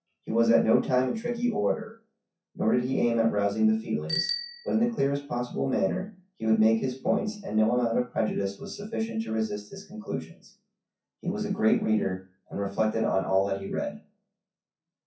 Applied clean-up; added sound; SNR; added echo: classical method WPE with log-MMSE.